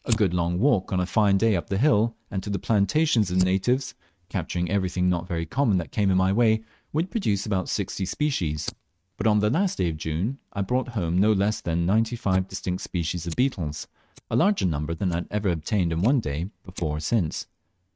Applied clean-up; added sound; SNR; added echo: neural mask model RNNoise.